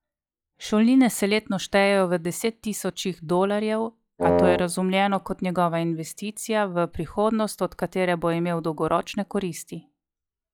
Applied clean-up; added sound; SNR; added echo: classical method log-MMSE.